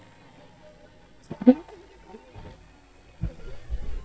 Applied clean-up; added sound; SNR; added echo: neural mask model DeepFilterNet 3.